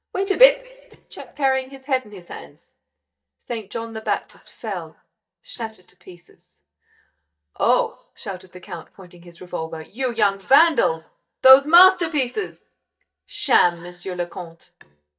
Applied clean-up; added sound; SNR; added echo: neural mask model DeepFilterNet 3.